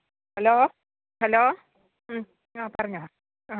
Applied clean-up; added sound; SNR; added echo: none; none; none; none.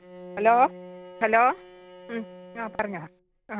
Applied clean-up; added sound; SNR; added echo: none; Bowed string instrument; 18 dB; none.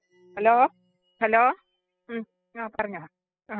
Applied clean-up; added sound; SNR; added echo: classical method spectral subtraction.